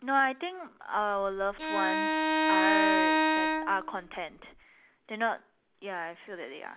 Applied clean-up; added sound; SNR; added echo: none; Bowed string instrument; -5 dB; none.